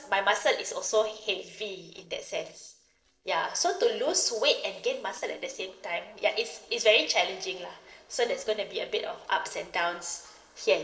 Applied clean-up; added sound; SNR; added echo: neural separator model SepFormer DNS4.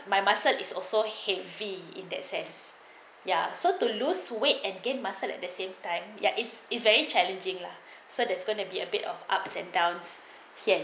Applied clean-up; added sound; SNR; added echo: none; none; none; none.